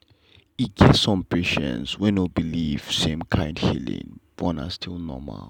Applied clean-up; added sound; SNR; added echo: none; none; none; none.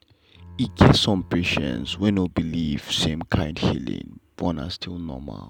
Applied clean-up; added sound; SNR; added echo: none; Bowed string instrument; 19 dB; none.